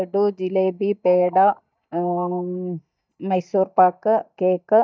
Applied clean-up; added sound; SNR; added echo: neural mask model DeepFilterNet 3.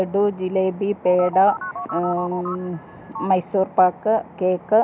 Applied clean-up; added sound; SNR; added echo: none; Telephone; 10 dB; none.